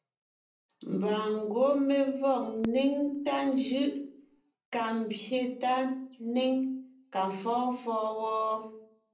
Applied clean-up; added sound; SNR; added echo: none; Fireworks; 19 dB; reverberation time 0.6 s.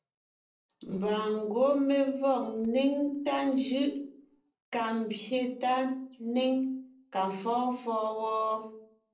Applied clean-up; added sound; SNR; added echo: neural separator model SepFormer DNS4.